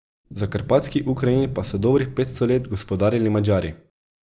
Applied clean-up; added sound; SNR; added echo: none; Sliding door; 15 dB; none.